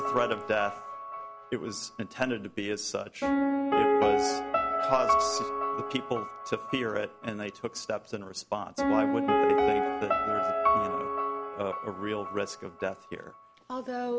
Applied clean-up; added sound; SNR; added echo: none; Piano; -4 dB; none.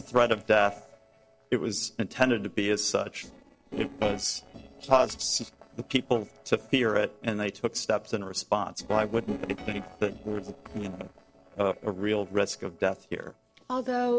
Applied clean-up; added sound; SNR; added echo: neural separator model SepFormer DNS4.